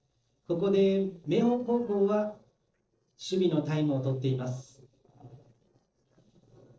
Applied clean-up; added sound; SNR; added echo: neural separator model SepFormer DNS4.